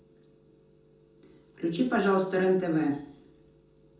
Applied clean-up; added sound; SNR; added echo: none; none; none; reverberation time 0.5 s.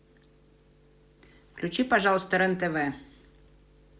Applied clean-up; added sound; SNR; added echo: none; none; none; none.